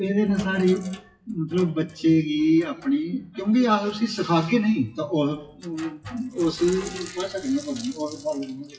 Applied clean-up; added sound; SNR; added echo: classical method WPE with log-MMSE.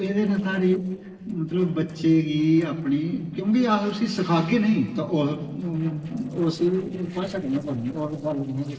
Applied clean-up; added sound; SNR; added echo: neural separator model SepFormer DNS4.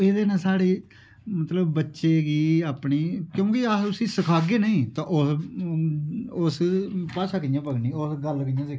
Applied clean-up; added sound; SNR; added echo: none; none; none; none.